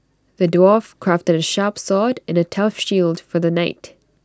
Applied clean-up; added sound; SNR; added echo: none; none; none; none.